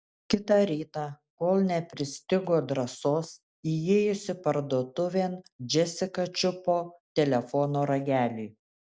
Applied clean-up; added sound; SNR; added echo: none; none; none; none.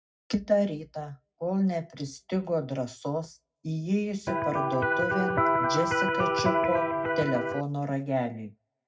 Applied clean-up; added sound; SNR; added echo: none; Electric guitar; -4 dB; reverberation time 0.3 s.